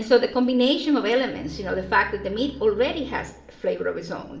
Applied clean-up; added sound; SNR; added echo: none; Bowed string instrument; 20 dB; reverberation time 1.8 s.